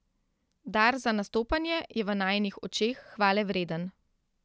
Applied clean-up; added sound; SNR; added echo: none; none; none; none.